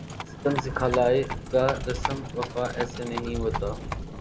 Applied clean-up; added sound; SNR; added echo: none; Livestock, farm animals, working animals; 5 dB; none.